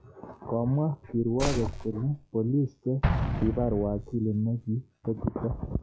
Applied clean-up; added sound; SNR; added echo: classical method log-MMSE.